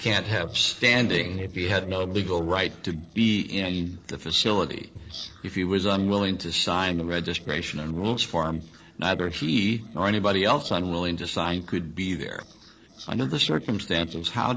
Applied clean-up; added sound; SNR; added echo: neural separator model SepFormer DNS4.